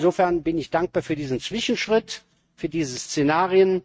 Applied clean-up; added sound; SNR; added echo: neural mask model RNNoise.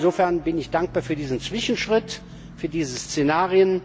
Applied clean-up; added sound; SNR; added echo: none; Bus / Vehicle horn, car horn, honking; 17 dB; none.